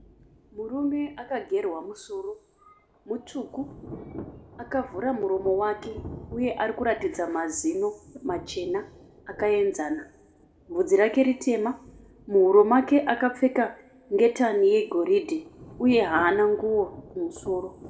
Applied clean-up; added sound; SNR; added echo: none; Thunder / Rain; 20 dB; reverberation time 1.3 s.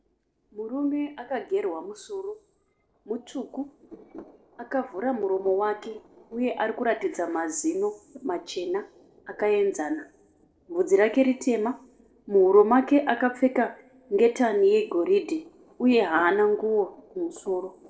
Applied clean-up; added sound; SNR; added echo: neural separator model SepFormer DNS4.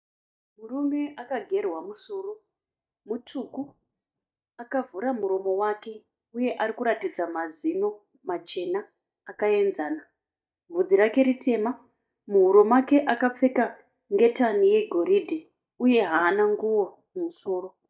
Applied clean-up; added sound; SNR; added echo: neural mask model DeepFilterNet 3.